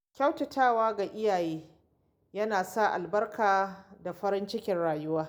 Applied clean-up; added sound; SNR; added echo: none; none; none; none.